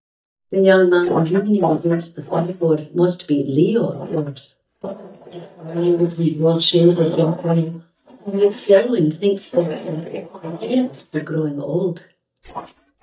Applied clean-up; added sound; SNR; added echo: neural mask model DeepFilterNet 3.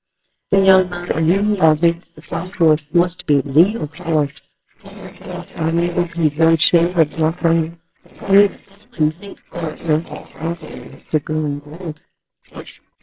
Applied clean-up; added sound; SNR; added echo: neural separator model SepFormer WHAMR!.